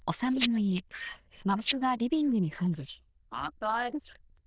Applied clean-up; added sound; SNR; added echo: neural diffusion model UNIVERSE++.